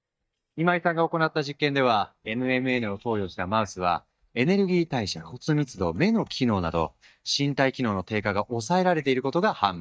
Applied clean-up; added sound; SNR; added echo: neural mask model DeepFilterNet 3.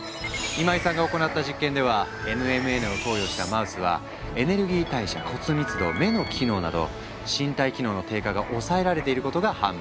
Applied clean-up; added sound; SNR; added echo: none; Writing; 17 dB; none.